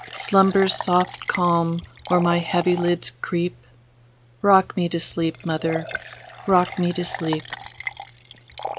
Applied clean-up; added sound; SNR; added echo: none; Liquid; 12 dB; none.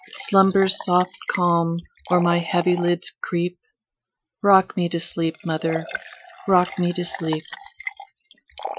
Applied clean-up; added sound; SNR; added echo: classical method Wiener filter.